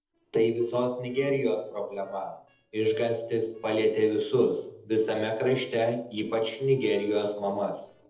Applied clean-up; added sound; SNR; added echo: neural separator model SepFormer DNS4.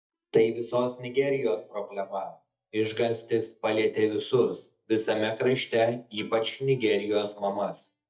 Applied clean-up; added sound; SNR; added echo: neural mask model DeepFilterNet 3.